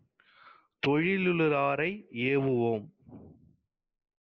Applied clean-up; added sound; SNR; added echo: neural mask model Resemble Enhance denoiser.